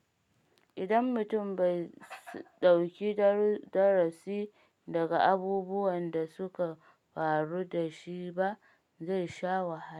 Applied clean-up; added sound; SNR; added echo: none; none; none; none.